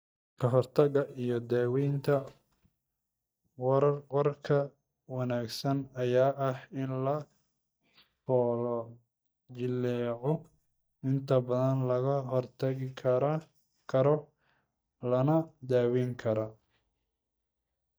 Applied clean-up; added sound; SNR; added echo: neural mask model DeepFilterNet 3.